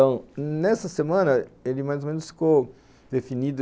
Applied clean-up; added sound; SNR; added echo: none; none; none; none.